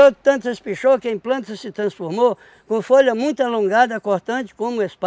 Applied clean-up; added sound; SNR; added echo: none; none; none; none.